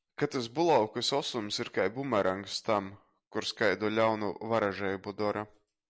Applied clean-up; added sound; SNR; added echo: none; none; none; none.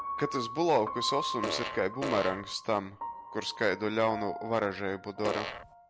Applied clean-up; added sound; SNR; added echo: none; Piano + Fart; 7 dB; none.